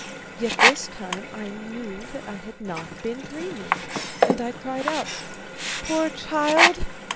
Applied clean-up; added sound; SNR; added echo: none; Sink (filling or washing); -3 dB; none.